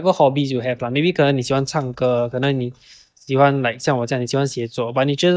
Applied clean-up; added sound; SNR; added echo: neural mask model DeepFilterNet 3.